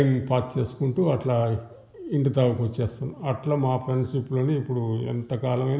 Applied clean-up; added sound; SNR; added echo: none; none; none; none.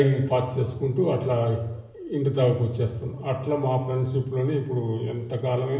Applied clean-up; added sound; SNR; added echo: none; none; none; reverberation time 0.8 s.